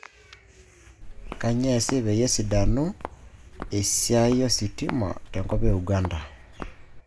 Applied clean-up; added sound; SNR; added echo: none; Walk, footsteps; 5 dB; none.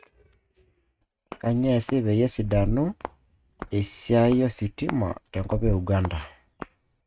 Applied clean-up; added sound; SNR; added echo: neural mask model RNNoise.